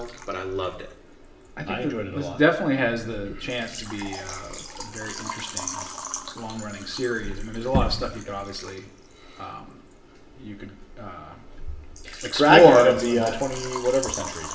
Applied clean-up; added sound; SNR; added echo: none; Water / Liquid; 15 dB; reverberation time 0.7 s.